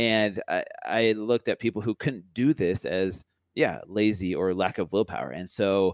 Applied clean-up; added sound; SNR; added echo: none; none; none; none.